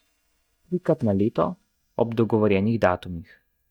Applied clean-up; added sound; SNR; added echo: neural mask model DeepFilterNet 3.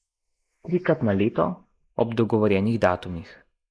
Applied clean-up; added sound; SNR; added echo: neural mask model Resemble Enhance denoiser.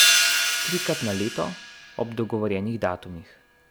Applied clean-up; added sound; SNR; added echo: none; Hi-hat; -4 dB; none.